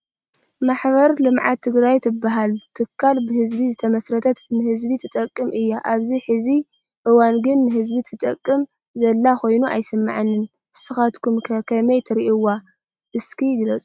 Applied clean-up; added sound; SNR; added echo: neural mask model RNNoise.